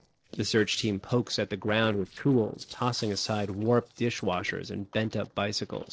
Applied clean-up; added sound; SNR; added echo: neural separator model SepFormer DNS4.